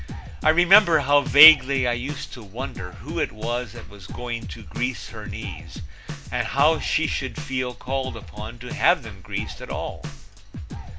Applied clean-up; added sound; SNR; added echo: none; Drum kit; 10 dB; none.